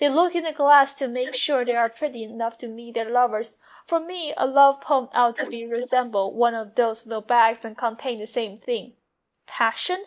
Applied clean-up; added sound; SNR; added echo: neural mask model Resemble Enhance denoiser.